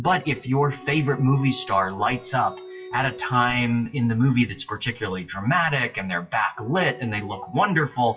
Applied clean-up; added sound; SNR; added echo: classical method WPE with log-MMSE.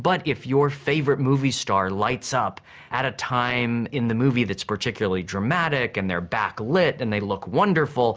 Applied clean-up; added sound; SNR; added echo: none; none; none; none.